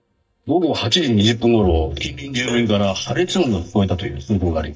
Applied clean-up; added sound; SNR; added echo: neural mask model DeepFilterNet 3.